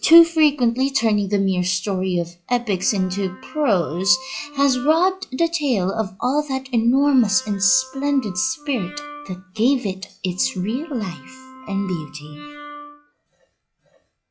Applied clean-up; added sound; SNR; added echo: classical method log-MMSE.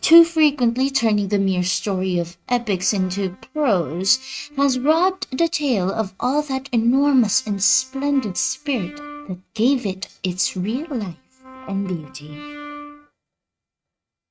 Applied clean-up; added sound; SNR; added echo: neural mask model RNNoise.